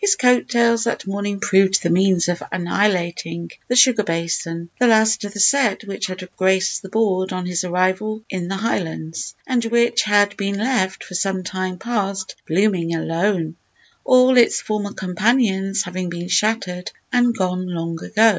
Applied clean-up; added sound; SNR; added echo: none; none; none; none.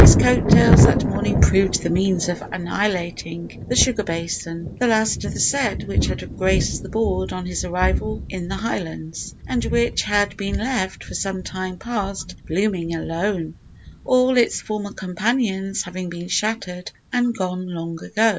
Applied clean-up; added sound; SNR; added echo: none; Thunder; 0 dB; none.